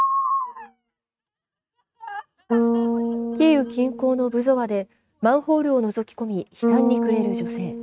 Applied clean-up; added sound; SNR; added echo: neural mask model RNNoise.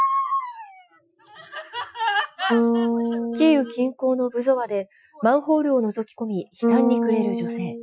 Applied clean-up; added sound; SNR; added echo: classical method Wiener filter.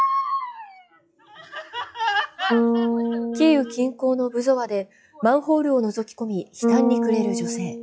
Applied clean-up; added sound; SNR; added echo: classical method log-MMSE.